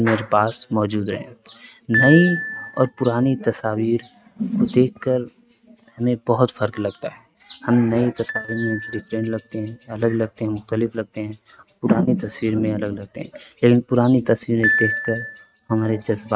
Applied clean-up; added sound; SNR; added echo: neural mask model RNNoise.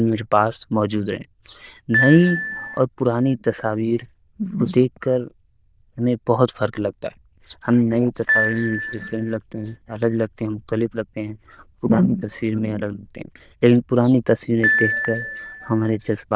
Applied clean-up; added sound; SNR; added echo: neural diffusion model UNIVERSE++.